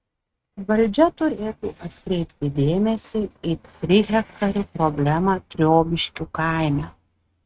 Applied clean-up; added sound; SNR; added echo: neural mask model RNNoise.